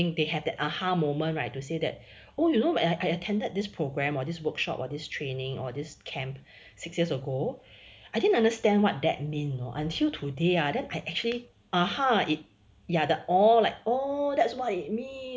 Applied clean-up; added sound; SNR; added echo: none; none; none; none.